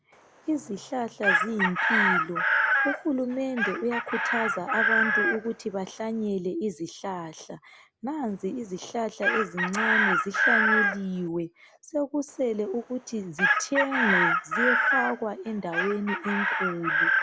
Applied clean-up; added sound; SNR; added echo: none; Chicken, rooster; -3 dB; none.